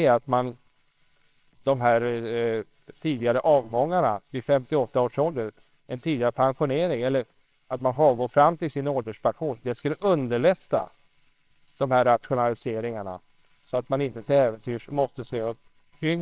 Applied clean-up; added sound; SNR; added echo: neural separator model SepFormer WHAMR!.